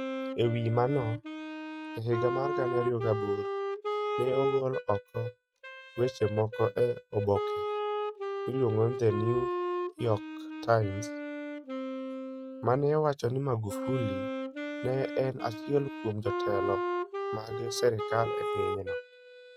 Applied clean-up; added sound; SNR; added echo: neural mask model RNNoise.